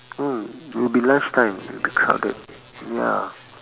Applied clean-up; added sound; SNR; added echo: none; none; none; none.